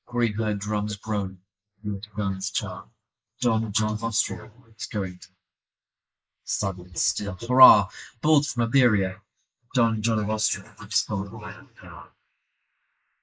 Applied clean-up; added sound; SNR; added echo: neural mask model Resemble Enhance denoiser.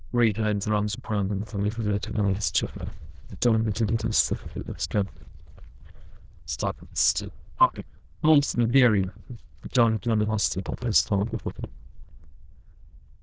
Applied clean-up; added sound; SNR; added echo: neural diffusion model UNIVERSE++.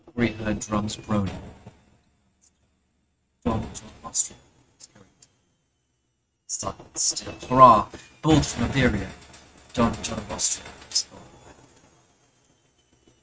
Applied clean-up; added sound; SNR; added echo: neural mask model RNNoise.